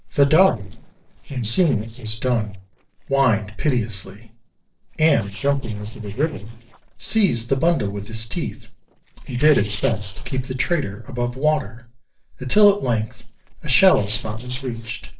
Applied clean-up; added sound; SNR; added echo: neural separator model SepFormer DNS4.